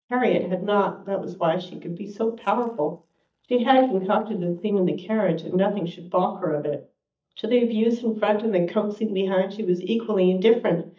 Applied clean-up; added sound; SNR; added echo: neural mask model DeepFilterNet 3.